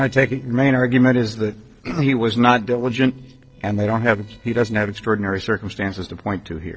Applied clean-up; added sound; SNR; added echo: neural separator model SepFormer DNS4.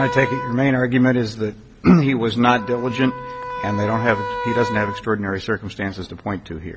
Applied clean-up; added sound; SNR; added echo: none; Wind instrument, woodwind instrument; 10 dB; none.